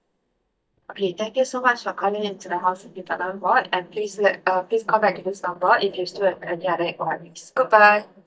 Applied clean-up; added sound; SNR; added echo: neural mask model DeepFilterNet 3.